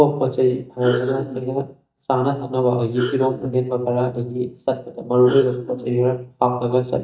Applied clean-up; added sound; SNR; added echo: neural mask model DeepFilterNet 3.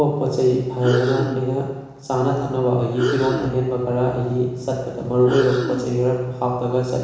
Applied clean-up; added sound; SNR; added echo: none; Breathing; 10 dB; reverberation time 1.0 s.